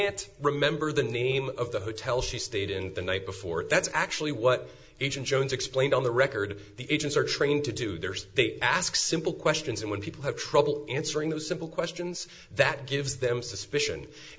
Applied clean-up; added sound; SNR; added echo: none; none; none; none.